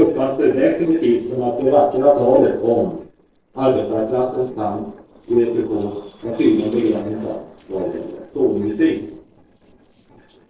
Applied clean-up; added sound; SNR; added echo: neural separator model SepFormer DNS4.